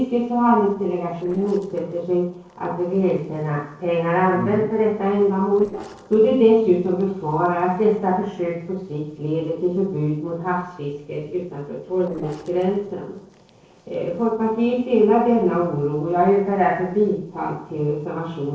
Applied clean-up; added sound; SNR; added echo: neural separator model SepFormer DNS4.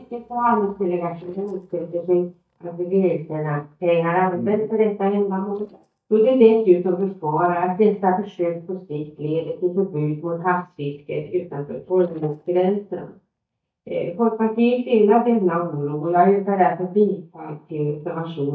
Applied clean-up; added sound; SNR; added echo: neural mask model DeepFilterNet 3.